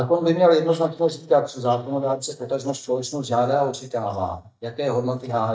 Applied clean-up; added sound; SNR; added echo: neural mask model DeepFilterNet 3.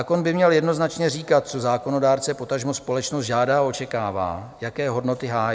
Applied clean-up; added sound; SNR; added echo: none; none; none; none.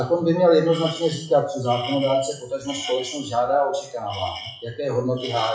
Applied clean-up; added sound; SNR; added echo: classical method WPE with log-MMSE.